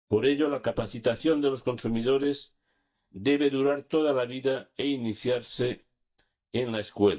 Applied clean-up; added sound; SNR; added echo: neural mask model DeepFilterNet 3.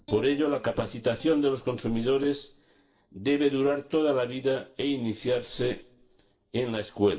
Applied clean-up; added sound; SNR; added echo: neural separator model SepFormer DNS4.